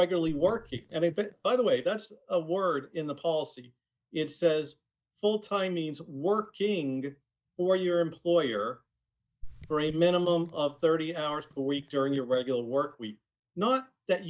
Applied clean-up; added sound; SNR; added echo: neural mask model DeepFilterNet 3.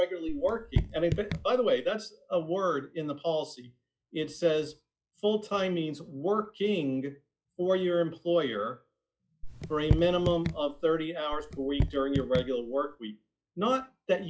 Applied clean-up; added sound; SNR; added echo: classical method log-MMSE.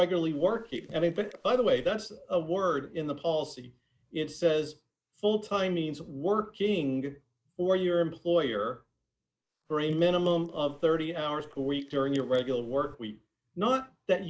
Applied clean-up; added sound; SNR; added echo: neural mask model Resemble Enhance denoiser.